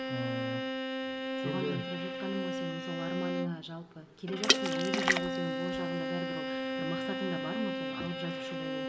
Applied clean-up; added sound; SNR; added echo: none; Bowed string instrument + Water / Splash, splatter; -5 dB; none.